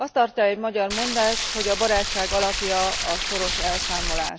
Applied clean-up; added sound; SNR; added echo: none; Stream; 2 dB; none.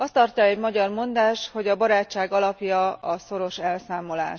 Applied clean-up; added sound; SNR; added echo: none; none; none; none.